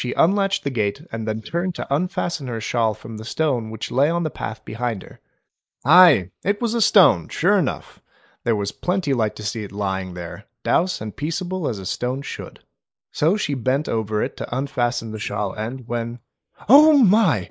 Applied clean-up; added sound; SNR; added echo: neural mask model Resemble Enhance denoiser.